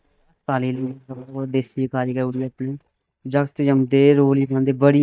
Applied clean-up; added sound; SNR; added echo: neural mask model DeepFilterNet 3.